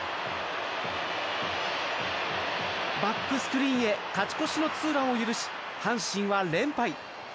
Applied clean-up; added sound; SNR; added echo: none; none; none; none.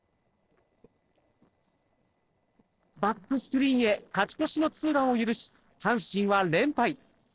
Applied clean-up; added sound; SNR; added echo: neural separator model SepFormer DNS4.